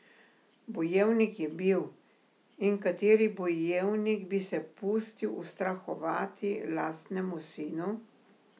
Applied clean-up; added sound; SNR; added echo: none; none; none; none.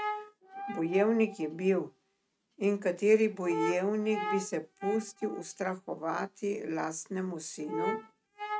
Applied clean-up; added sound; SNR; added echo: neural mask model RNNoise.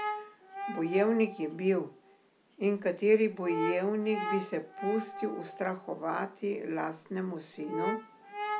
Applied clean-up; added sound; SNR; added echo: none; Brass instrument; 8 dB; none.